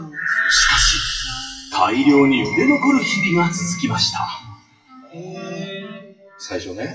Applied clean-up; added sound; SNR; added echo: classical method WPE with log-MMSE.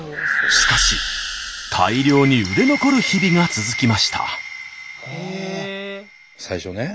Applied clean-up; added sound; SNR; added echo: none; none; none; none.